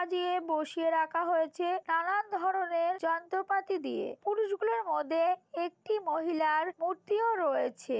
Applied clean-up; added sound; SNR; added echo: none; none; none; none.